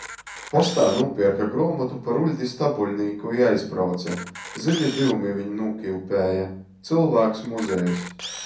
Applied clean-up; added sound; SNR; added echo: none; Camera; 17 dB; reverberation time 0.6 s.